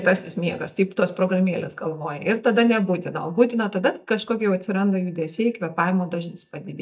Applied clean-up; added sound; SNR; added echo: neural mask model DeepFilterNet 3.